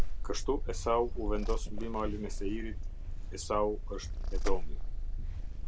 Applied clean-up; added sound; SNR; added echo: none; Purr; -4 dB; none.